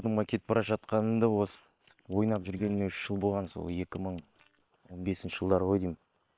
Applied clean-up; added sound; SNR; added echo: neural separator model SepFormer WHAM!.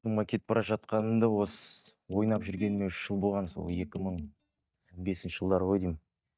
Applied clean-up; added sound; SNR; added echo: neural mask model DeepFilterNet 3.